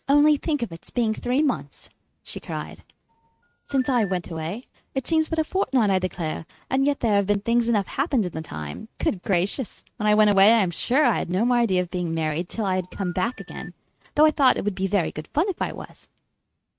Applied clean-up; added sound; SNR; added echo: neural mask model RNNoise.